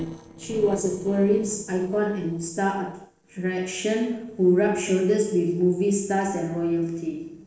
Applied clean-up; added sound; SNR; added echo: neural separator model SepFormer DNS4.